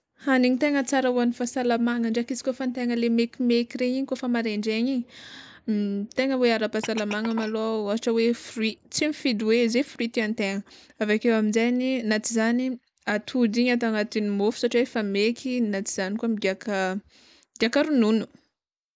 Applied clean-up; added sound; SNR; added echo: neural mask model Resemble Enhance denoiser.